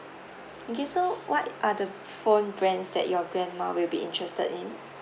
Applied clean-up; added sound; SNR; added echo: none; none; none; none.